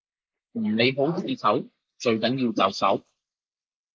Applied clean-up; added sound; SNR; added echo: neural mask model Resemble Enhance denoiser.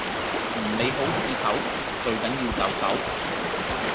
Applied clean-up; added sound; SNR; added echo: none; Stream; -3 dB; none.